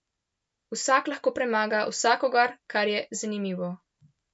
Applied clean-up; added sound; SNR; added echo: none; none; none; none.